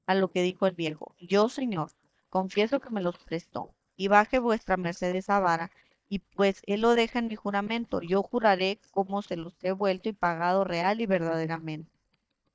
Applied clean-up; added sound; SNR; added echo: neural mask model DeepFilterNet 3.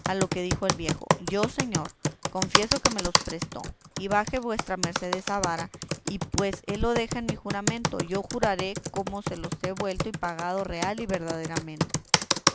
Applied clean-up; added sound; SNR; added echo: none; Computer keyboard; -1 dB; none.